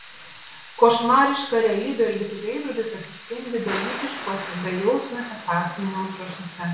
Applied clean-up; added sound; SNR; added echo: none; Thunder / Rain; 13 dB; reverberation time 0.6 s.